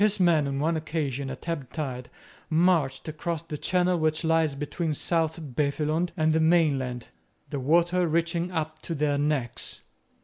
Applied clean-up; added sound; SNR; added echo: none; none; none; none.